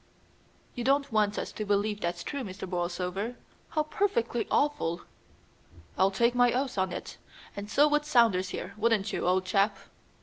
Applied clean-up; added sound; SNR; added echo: none; none; none; none.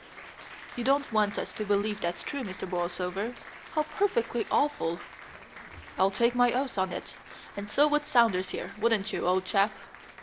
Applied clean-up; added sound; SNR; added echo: none; Applause; 17 dB; none.